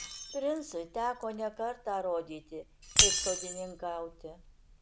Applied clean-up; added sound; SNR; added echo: none; Shatter; -2 dB; none.